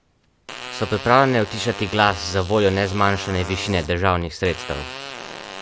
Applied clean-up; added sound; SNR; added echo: none; Fart; 13 dB; none.